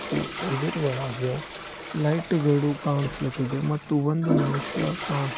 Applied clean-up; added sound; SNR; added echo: none; Toilet flush; 6 dB; none.